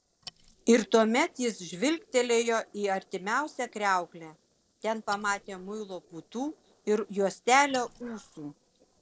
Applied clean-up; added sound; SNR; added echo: neural separator model SepFormer DNS4.